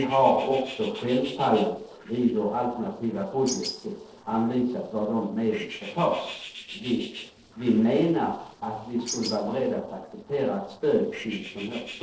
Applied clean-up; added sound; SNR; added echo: neural separator model SepFormer DNS4.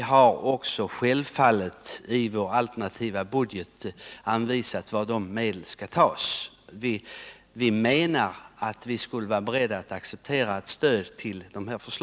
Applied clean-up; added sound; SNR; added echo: none; none; none; none.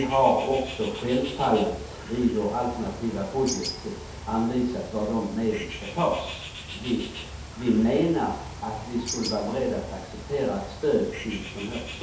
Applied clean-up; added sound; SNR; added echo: none; Bird; 11 dB; reverberation time 0.8 s.